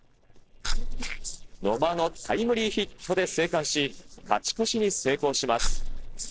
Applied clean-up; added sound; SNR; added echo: neural separator model SepFormer DNS4.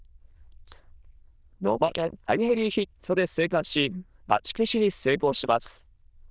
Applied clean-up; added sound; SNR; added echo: neural diffusion model UNIVERSE++.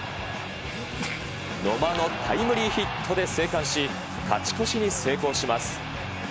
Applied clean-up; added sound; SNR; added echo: none; none; none; none.